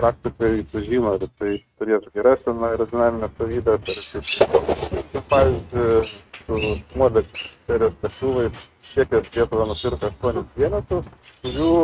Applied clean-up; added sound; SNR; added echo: neural mask model RNNoise.